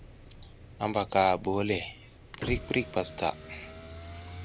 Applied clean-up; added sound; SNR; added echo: none; Motor vehicle (road); 12 dB; none.